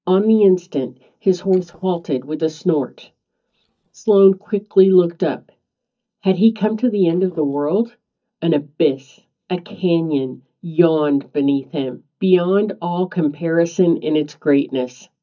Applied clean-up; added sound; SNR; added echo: neural mask model DeepFilterNet 3.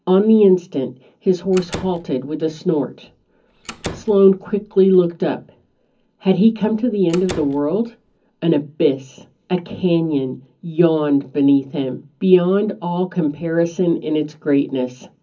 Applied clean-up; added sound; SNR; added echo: none; Slam; 16 dB; reverberation time 0.4 s.